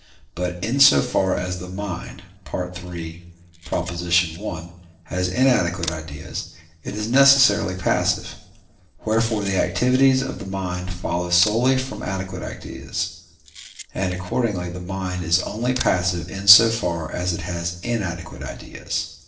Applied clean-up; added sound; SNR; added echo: neural separator model SepFormer DNS4.